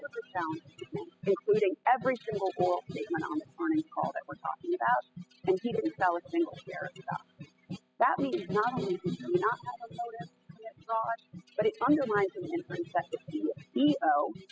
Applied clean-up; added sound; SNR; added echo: classical method spectral subtraction.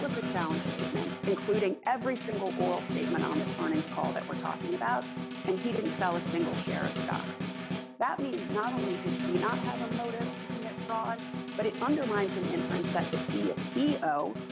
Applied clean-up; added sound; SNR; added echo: none; Snare drum; 2 dB; none.